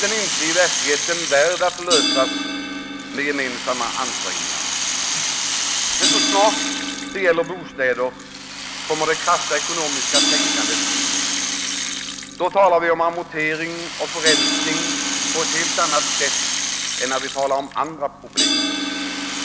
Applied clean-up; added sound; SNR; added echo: none; Crash cymbal + Rattle (instrument); -1 dB; none.